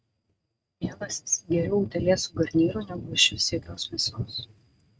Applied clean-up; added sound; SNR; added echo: neural mask model RNNoise.